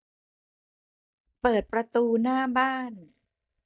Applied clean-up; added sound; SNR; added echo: neural mask model DeepFilterNet 3.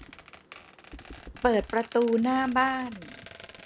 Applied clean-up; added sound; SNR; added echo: none; Squeak + Computer keyboard; 17 dB; none.